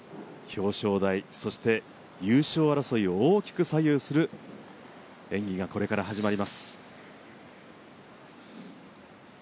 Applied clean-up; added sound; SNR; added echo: none; none; none; none.